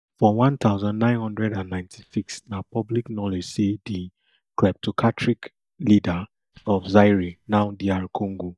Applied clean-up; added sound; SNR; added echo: neural mask model DeepFilterNet 3.